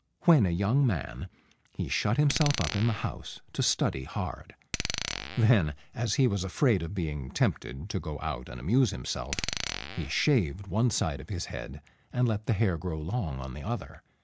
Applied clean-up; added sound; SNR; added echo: none; Glass; 8 dB; none.